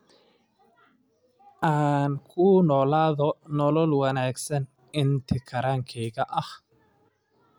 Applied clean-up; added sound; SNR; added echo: none; none; none; none.